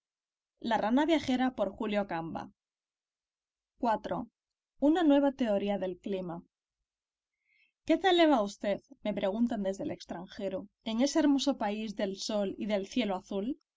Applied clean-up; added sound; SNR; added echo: none; none; none; none.